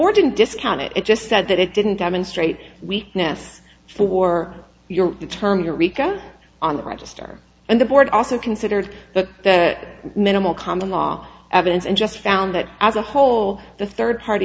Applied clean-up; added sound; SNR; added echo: none; none; none; none.